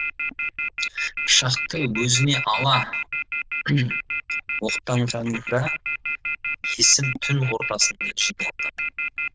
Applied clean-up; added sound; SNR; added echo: neural diffusion model UNIVERSE++.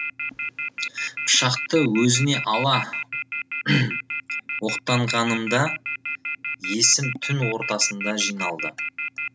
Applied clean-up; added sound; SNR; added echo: none; Telephone; 6 dB; none.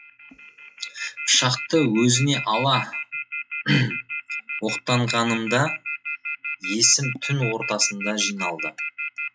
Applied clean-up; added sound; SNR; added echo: classical method log-MMSE.